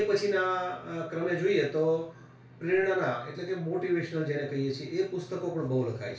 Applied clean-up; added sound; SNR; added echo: none; none; none; reverberation time 0.3 s.